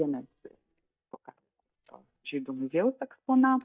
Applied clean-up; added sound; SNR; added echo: neural mask model DeepFilterNet 3.